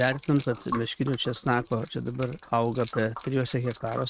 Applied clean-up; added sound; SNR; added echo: neural mask model RNNoise.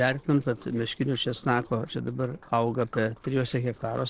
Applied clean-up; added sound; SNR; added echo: neural separator model SepFormer DNS4.